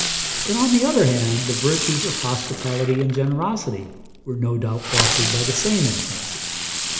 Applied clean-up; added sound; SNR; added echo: none; Fireworks; 3 dB; reverberation time 0.8 s.